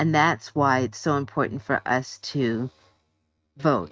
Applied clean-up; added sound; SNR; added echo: neural mask model RNNoise.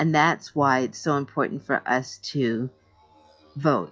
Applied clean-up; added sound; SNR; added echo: classical method log-MMSE.